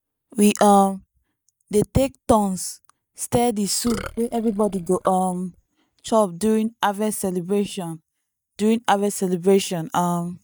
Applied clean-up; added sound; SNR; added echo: neural mask model DeepFilterNet 3.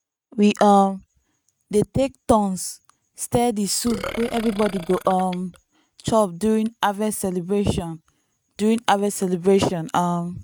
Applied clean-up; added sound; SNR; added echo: neural mask model RNNoise.